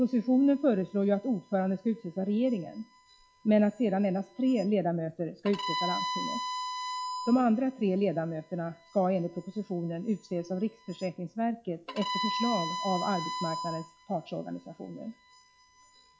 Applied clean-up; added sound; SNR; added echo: classical method log-MMSE.